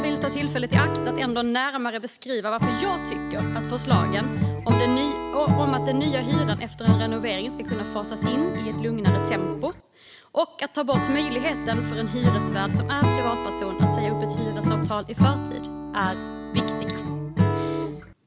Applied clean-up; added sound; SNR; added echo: none; Acoustic guitar / Strum; -3 dB; none.